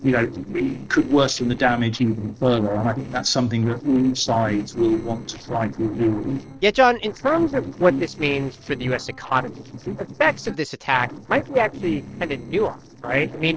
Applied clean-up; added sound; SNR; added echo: neural separator model SepFormer DNS4.